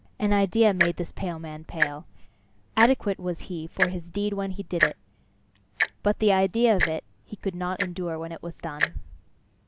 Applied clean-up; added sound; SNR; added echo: none; Tick-tock; 6 dB; none.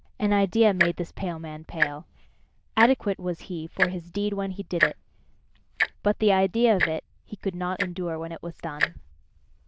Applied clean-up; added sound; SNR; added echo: neural diffusion model UNIVERSE++.